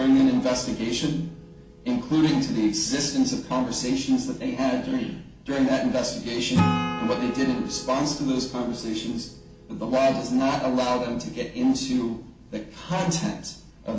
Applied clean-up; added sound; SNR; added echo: none; Acoustic guitar / Strum; 11 dB; reverberation time 0.4 s.